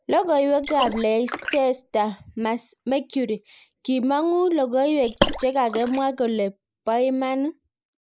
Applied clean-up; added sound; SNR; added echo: neural mask model Resemble Enhance denoiser.